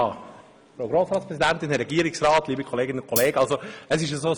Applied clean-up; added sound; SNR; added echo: none; Hi-hat; 5 dB; none.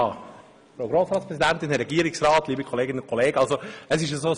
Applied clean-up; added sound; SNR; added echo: none; none; none; none.